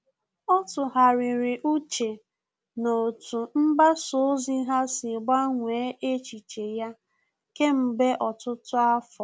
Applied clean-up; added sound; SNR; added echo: none; none; none; none.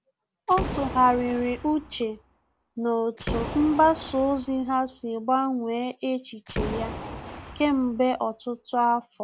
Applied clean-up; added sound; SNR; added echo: none; Boom; 10 dB; none.